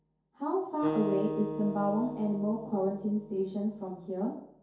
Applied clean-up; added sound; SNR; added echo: none; Acoustic guitar; 7 dB; reverberation time 2.4 s.